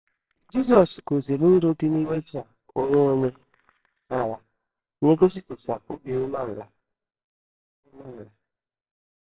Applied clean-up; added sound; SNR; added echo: neural separator model SepFormer WHAMR!.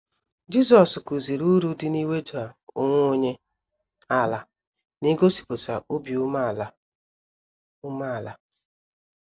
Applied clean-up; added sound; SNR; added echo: none; none; none; none.